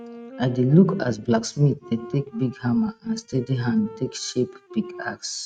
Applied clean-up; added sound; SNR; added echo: neural mask model RNNoise.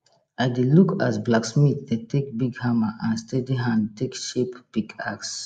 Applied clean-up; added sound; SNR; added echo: neural mask model Resemble Enhance denoiser.